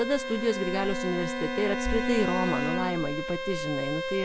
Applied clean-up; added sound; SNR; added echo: none; Bowed string instrument + Bowed string instrument; 2 dB; none.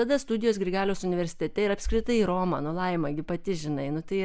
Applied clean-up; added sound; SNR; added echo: none; none; none; none.